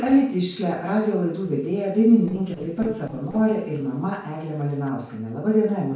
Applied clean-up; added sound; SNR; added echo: neural separator model SepFormer DNS4.